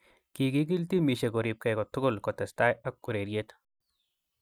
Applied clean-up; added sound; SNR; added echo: none; none; none; none.